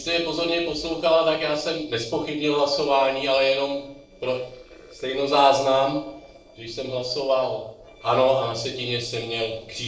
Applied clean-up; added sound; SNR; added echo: neural separator model SepFormer DNS4.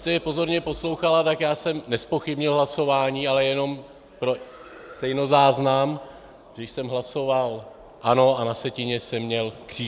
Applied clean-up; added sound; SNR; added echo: none; none; none; none.